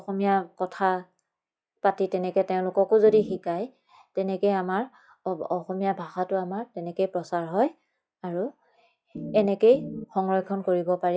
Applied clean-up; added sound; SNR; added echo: classical method log-MMSE.